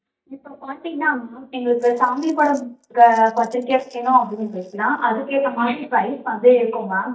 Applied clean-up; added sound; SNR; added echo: neural mask model DeepFilterNet 3.